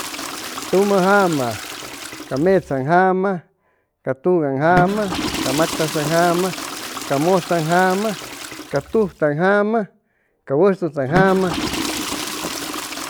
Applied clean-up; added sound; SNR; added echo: none; Toilet flush / Water; 9 dB; none.